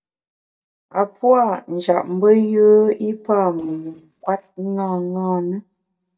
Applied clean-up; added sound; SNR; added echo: neural mask model DeepFilterNet 3.